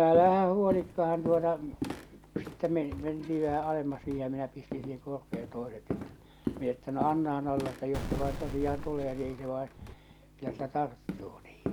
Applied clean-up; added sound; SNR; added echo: none; Walk, footsteps + Boom; 9 dB; none.